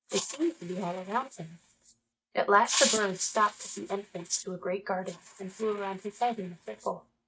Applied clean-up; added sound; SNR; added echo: neural mask model RNNoise.